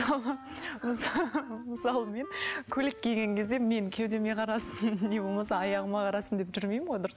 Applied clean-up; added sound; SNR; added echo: none; Wind instrument, woodwind instrument; 17 dB; none.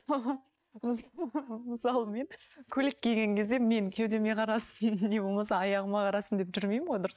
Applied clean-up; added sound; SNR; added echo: neural mask model DeepFilterNet 3.